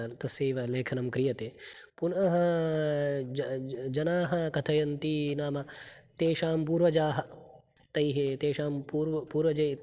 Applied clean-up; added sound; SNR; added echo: neural separator model SepFormer DNS4.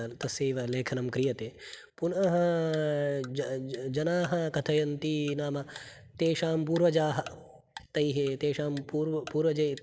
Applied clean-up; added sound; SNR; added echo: neural mask model Resemble Enhance denoiser.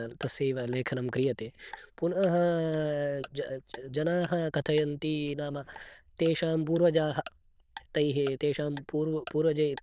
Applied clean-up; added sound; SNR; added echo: neural diffusion model UNIVERSE++.